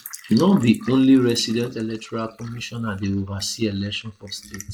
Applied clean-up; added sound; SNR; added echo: neural mask model Resemble Enhance denoiser.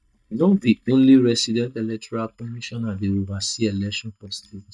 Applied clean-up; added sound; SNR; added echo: neural mask model DeepFilterNet 3.